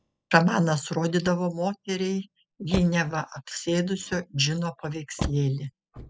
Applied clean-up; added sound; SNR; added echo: classical method spectral subtraction.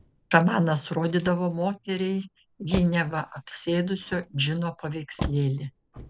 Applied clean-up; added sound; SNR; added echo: none; Motor vehicle (road); 14 dB; none.